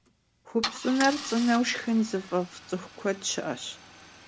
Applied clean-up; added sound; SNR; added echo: none; Idling / Engine starting / Car; 12 dB; none.